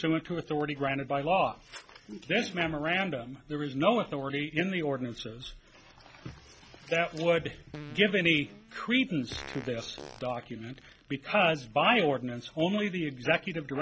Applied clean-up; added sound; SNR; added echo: none; Fart; 19 dB; none.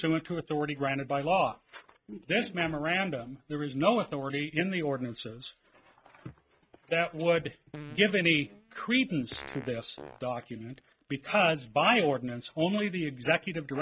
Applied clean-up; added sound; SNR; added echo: neural mask model RNNoise.